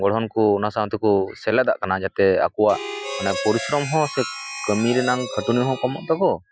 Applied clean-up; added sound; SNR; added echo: classical method Wiener filter.